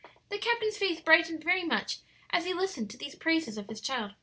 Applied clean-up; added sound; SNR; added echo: none; none; none; none.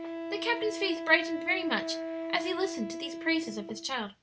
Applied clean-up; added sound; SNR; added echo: none; Wind instrument, woodwind instrument; 6 dB; none.